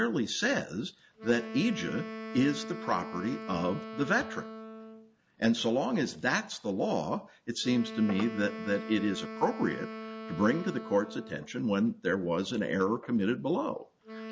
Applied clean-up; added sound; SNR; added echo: none; Wind instrument, woodwind instrument; 12 dB; none.